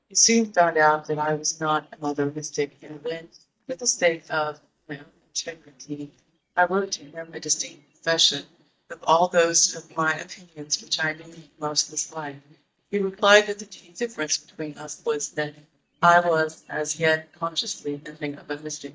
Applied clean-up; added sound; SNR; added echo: neural mask model DeepFilterNet 3.